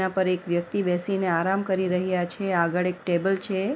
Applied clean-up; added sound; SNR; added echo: none; none; none; none.